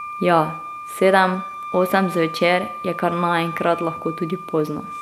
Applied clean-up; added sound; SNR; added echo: none; Wind instrument, woodwind instrument; 11 dB; none.